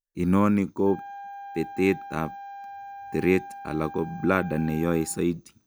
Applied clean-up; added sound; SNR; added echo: none; Wind instrument, woodwind instrument; 15 dB; none.